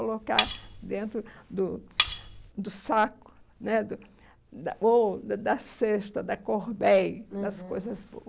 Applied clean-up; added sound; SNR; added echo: none; Cutlery, silverware; -5 dB; none.